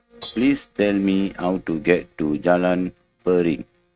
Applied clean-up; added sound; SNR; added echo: neural mask model RNNoise.